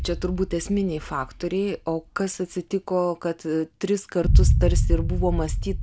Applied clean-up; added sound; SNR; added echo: none; Boom; -2 dB; none.